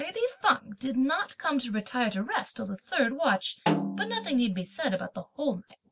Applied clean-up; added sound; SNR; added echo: none; Snare drum; 4 dB; none.